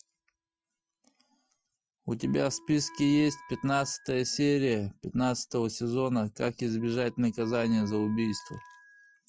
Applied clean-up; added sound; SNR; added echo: classical method Wiener filter.